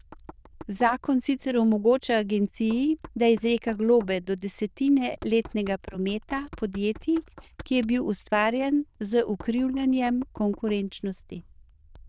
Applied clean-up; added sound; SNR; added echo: neural diffusion model UNIVERSE++.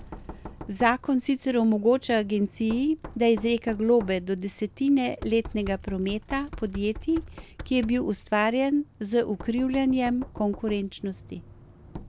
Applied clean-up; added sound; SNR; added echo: none; Knock; 16 dB; none.